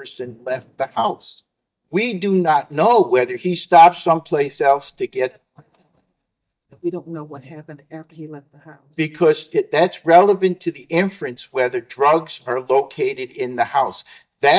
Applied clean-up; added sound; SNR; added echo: neural mask model DeepFilterNet 3.